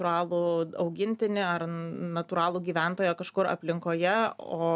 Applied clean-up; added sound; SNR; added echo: none; none; none; none.